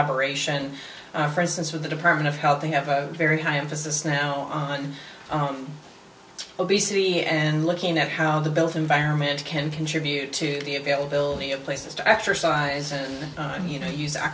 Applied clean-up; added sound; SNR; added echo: none; none; none; none.